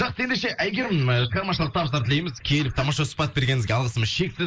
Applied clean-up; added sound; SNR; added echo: neural mask model Resemble Enhance denoiser.